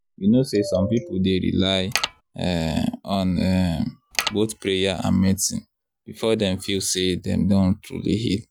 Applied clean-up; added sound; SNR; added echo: none; Mechanisms; 4 dB; none.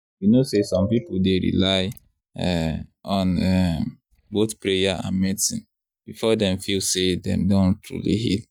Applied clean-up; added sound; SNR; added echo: neural mask model DeepFilterNet 3.